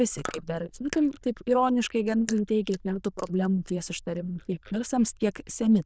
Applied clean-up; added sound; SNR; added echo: neural diffusion model UNIVERSE++.